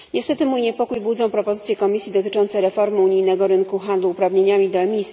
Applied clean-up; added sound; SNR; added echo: none; none; none; none.